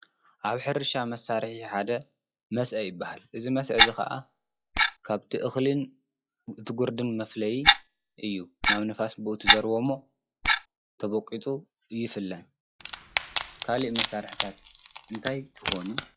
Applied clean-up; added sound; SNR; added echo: classical method log-MMSE.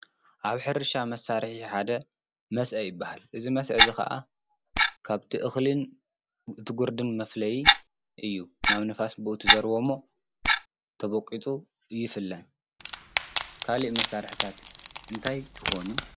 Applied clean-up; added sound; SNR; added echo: none; Wood + Clock; -4 dB; none.